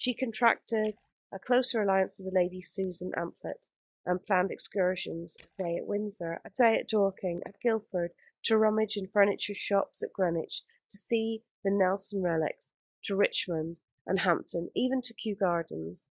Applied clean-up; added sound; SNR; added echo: neural mask model DeepFilterNet 3.